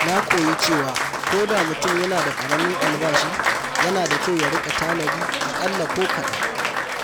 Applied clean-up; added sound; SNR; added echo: none; Applause; -2 dB; none.